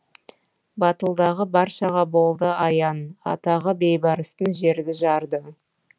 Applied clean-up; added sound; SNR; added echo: none; none; none; none.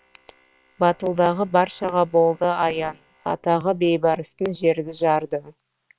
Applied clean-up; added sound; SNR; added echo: neural separator model SepFormer WHAM!.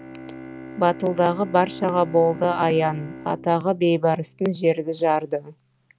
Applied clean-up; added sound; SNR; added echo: none; Bowed string instrument; 16 dB; none.